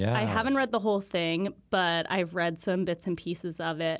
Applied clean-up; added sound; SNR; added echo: none; none; none; none.